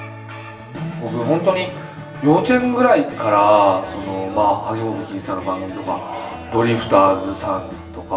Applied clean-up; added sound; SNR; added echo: none; none; none; reverberation time 0.8 s.